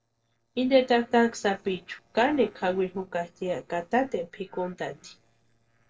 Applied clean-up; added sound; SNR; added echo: neural separator model SepFormer DNS4.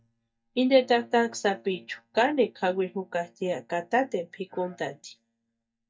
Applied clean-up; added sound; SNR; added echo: neural mask model DeepFilterNet 3.